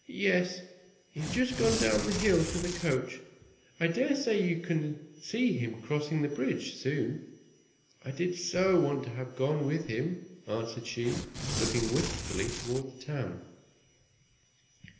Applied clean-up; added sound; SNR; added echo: none; Tearing; 4 dB; reverberation time 0.8 s.